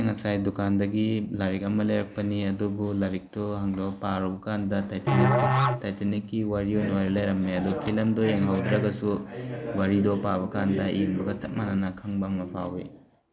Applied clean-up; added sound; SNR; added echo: none; Musical instrument; 0 dB; none.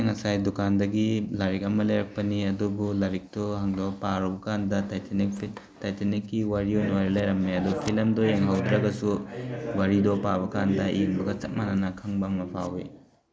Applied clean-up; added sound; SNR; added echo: none; none; none; none.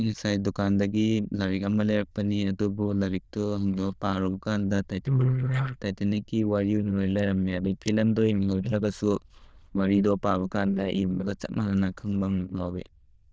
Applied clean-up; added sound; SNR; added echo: neural diffusion model UNIVERSE++.